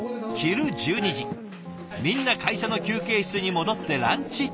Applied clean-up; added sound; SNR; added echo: none; none; none; none.